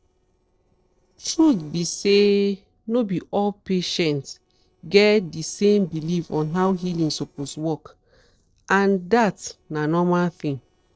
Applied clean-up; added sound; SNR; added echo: neural separator model SepFormer DNS4.